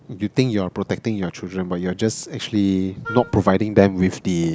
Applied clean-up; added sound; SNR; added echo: none; Wind instrument, woodwind instrument; 15 dB; none.